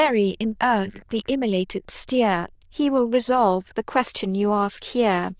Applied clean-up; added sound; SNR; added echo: neural diffusion model UNIVERSE++.